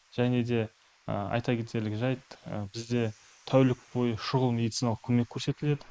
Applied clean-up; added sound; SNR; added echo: neural mask model Resemble Enhance denoiser.